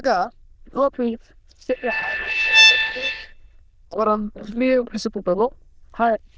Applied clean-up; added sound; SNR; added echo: neural diffusion model UNIVERSE++.